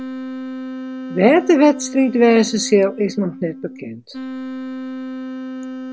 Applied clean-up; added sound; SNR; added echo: none; Wind instrument, woodwind instrument; 11 dB; none.